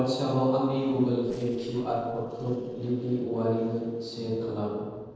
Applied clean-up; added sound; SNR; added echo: neural separator model SepFormer DNS4.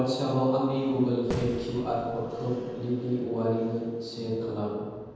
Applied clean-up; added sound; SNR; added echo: none; Fireworks; 11 dB; reverberation time 1.2 s.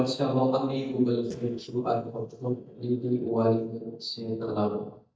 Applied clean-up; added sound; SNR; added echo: neural mask model DeepFilterNet 3.